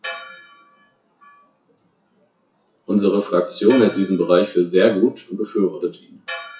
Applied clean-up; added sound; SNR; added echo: classical method WPE with log-MMSE.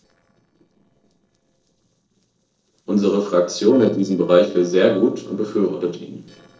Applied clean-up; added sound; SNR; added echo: neural separator model SepFormer DNS4.